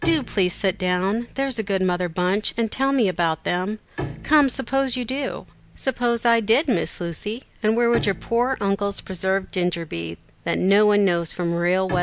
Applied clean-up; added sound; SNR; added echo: none; Bowed string instrument; 16 dB; none.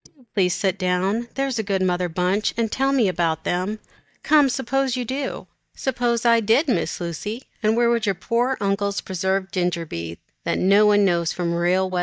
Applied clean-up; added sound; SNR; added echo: neural mask model DeepFilterNet 3.